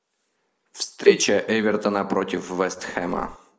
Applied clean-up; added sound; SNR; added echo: neural mask model Resemble Enhance denoiser.